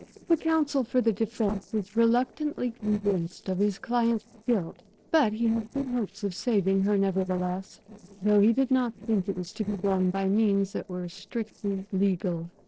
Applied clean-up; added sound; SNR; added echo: neural separator model SepFormer DNS4.